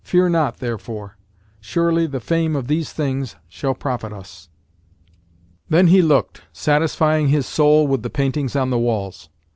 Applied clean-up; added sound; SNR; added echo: none; none; none; none.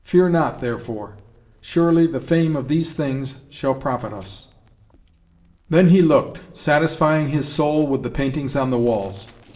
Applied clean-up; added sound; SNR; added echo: neural separator model SepFormer DNS4.